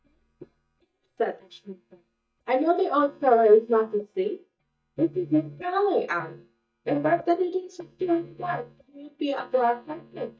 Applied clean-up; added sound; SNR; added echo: neural mask model DeepFilterNet 3.